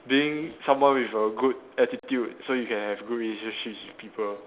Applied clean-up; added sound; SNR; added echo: none; none; none; none.